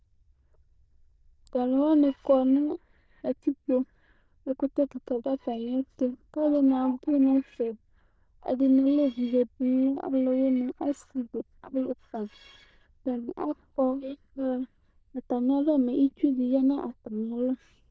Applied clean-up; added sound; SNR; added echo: neural diffusion model UNIVERSE++.